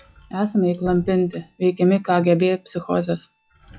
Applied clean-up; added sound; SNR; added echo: classical method log-MMSE.